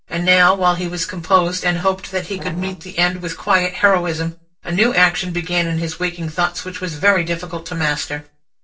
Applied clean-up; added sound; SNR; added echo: neural separator model SepFormer DNS4.